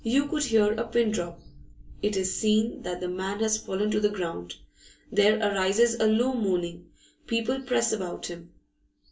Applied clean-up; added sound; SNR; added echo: none; none; none; reverberation time 0.2 s.